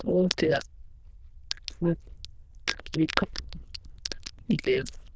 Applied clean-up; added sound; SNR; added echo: neural diffusion model UNIVERSE++.